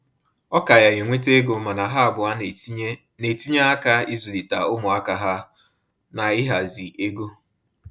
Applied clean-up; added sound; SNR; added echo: none; none; none; none.